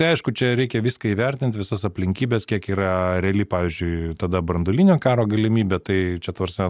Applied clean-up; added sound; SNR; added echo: none; none; none; none.